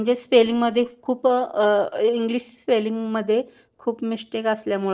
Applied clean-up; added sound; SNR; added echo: neural separator model SepFormer DNS4.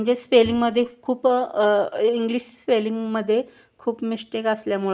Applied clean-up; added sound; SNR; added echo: none; Bowed string instrument; 17 dB; none.